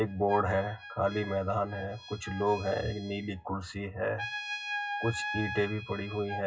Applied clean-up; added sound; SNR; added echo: classical method WPE with log-MMSE.